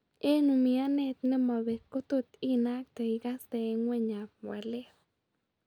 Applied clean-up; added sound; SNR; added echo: none; none; none; none.